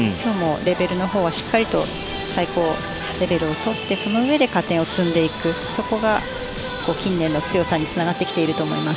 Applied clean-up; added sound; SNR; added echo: none; Car passing by; 17 dB; none.